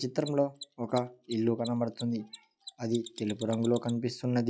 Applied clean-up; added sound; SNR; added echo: classical method log-MMSE.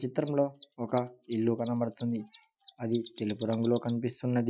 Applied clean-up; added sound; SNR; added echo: classical method Wiener filter.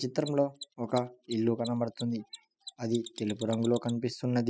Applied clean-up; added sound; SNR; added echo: classical method spectral subtraction.